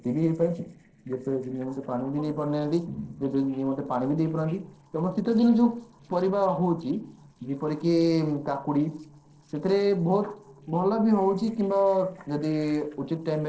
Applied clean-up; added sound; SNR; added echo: neural separator model SepFormer DNS4.